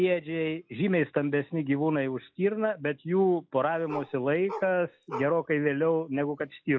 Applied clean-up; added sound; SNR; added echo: classical method log-MMSE.